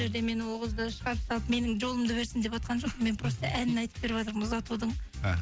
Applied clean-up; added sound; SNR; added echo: none; none; none; none.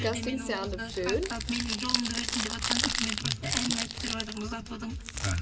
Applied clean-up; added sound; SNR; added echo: none; Crumpling, crinkling; -1 dB; reverberation time 2.3 s.